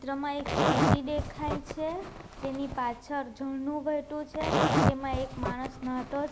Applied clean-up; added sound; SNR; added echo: none; Zipper (clothing); -3 dB; none.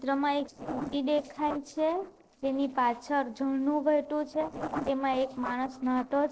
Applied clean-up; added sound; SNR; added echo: neural separator model SepFormer DNS4.